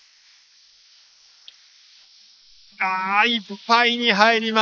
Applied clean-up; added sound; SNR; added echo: neural mask model Resemble Enhance denoiser.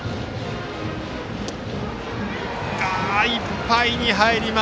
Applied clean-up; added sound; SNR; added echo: none; none; none; none.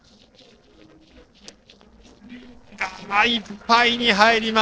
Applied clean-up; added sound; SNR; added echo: neural separator model SepFormer DNS4.